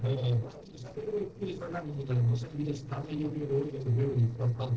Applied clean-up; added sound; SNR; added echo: neural separator model SepFormer DNS4.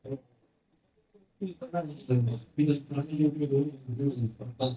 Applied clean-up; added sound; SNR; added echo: neural mask model DeepFilterNet 3.